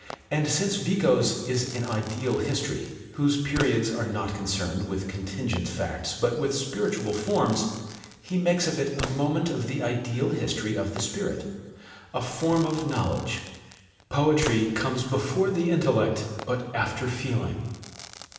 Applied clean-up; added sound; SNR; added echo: none; Crackle / Fireworks; 16 dB; reverberation time 1.3 s.